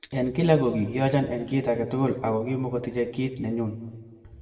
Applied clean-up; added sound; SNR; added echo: none; none; none; reverberation time 1.3 s.